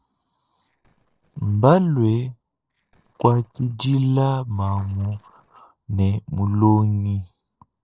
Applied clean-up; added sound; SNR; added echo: neural separator model SepFormer DNS4.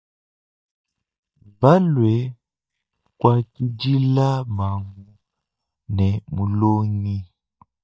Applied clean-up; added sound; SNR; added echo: neural mask model DeepFilterNet 3.